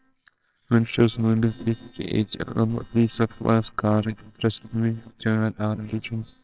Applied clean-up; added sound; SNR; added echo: neural separator model SepFormer WHAMR!.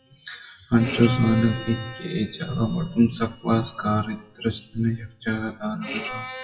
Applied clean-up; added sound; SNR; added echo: classical method WPE with log-MMSE.